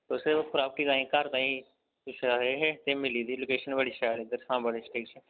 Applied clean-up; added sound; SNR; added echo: none; none; none; none.